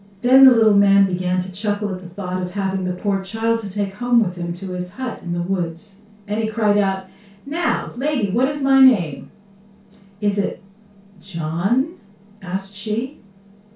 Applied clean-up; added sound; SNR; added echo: none; none; none; reverberation time 0.2 s.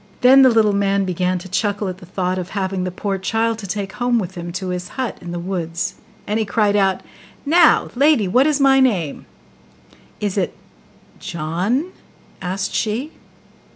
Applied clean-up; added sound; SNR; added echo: none; none; none; none.